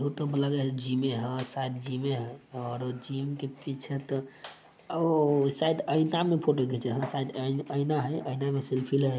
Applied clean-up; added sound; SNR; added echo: none; none; none; none.